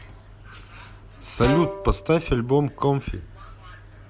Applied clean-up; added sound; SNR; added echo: none; Bowed string instrument; 9 dB; none.